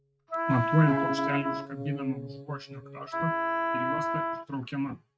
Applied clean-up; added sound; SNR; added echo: neural mask model RNNoise.